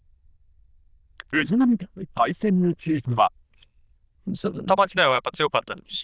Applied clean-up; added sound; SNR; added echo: neural diffusion model UNIVERSE++.